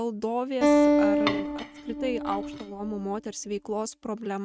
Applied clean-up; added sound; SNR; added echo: neural mask model RNNoise.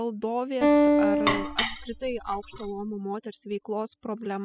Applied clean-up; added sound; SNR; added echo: classical method spectral subtraction.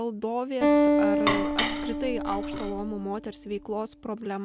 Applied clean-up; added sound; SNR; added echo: none; Acoustic guitar + Dishes, pots, and pans; -5 dB; none.